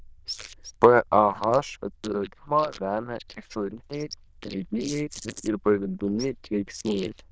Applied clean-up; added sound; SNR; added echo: neural diffusion model UNIVERSE++.